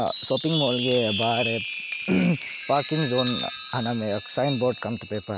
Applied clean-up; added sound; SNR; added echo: none; Chime; -5 dB; none.